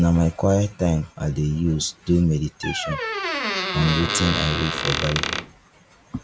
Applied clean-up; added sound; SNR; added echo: none; Squeak; 3 dB; none.